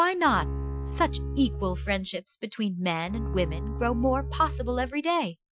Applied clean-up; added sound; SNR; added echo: classical method Wiener filter.